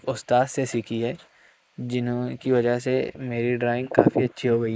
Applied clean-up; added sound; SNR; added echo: neural mask model Resemble Enhance denoiser.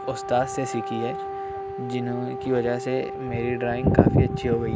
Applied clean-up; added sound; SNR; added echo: none; Wind instrument, woodwind instrument; 8 dB; none.